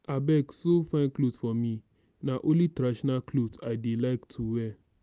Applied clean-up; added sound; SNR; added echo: none; none; none; none.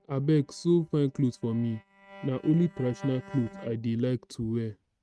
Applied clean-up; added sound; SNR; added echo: neural mask model RNNoise.